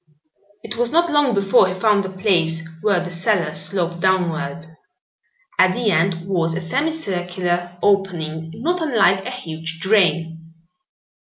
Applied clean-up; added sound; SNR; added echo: none; none; none; none.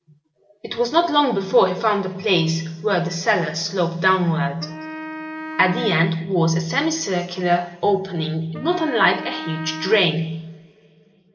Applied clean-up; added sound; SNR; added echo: none; Wind instrument, woodwind instrument; 13 dB; reverberation time 1.9 s.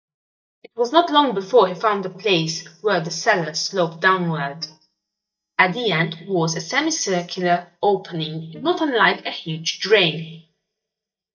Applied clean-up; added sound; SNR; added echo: neural mask model DeepFilterNet 3.